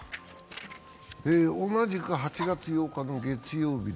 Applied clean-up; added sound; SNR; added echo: none; Dog; 19 dB; none.